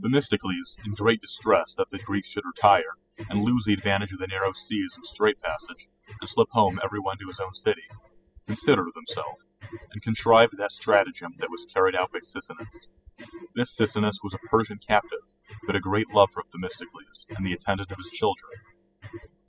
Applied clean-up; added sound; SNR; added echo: classical method spectral subtraction.